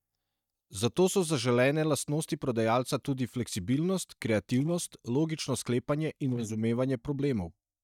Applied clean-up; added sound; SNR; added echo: neural mask model DeepFilterNet 3.